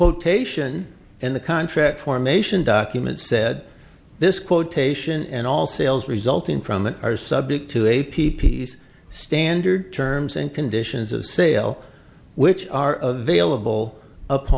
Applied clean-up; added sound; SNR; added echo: none; none; none; none.